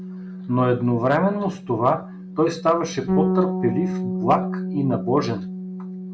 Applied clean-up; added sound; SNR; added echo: none; Bass guitar; 5 dB; none.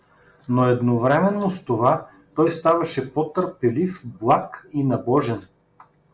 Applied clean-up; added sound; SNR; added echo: none; none; none; none.